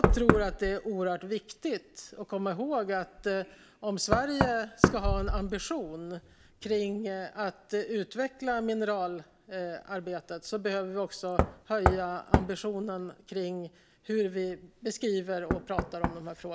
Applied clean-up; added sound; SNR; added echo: none; Knock; 1 dB; none.